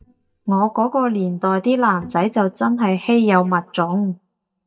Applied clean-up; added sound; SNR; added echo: neural mask model DeepFilterNet 3.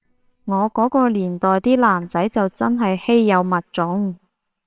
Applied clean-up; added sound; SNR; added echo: neural separator model SepFormer WHAMR!.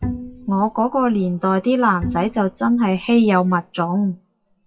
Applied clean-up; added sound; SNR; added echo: classical method WPE with log-MMSE.